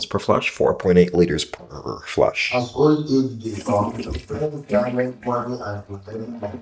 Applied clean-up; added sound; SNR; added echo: neural mask model DeepFilterNet 3.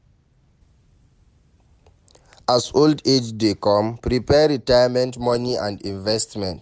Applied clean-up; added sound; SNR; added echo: none; none; none; none.